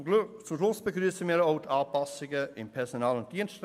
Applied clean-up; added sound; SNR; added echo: none; none; none; none.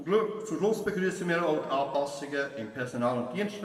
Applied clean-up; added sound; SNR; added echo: none; none; none; reverberation time 1.4 s.